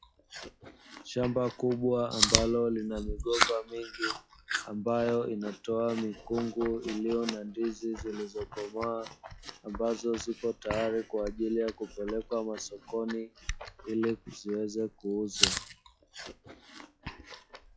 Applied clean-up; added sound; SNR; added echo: classical method log-MMSE.